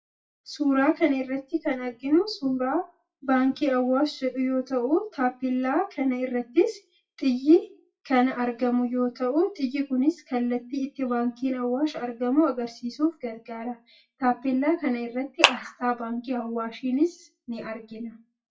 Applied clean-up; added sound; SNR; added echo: classical method WPE with log-MMSE.